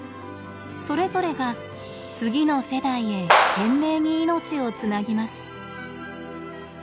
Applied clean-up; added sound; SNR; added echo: none; Clapping; -3 dB; none.